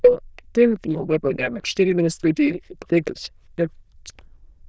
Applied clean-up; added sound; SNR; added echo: neural diffusion model UNIVERSE++.